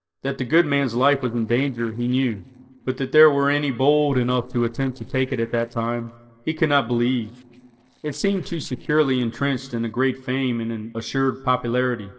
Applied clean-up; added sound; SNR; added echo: neural separator model SepFormer DNS4.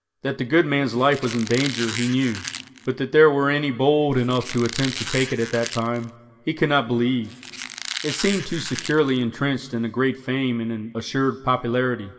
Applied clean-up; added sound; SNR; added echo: none; Squeak; 11 dB; reverberation time 1.3 s.